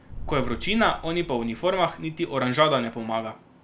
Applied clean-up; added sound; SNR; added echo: none; Boom; 11 dB; none.